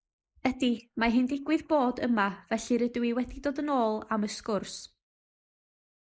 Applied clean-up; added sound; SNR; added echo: neural mask model Resemble Enhance denoiser.